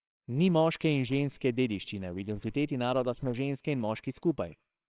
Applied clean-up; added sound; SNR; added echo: neural separator model SepFormer WHAMR!.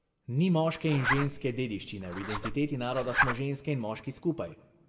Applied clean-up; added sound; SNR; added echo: none; Zipper (clothing); 3 dB; reverberation time 1.0 s.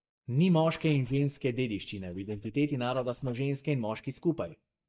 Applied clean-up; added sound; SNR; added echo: neural mask model DeepFilterNet 3.